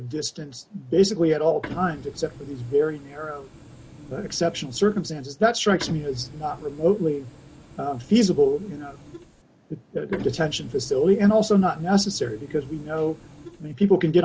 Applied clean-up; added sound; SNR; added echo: none; Printer; 18 dB; none.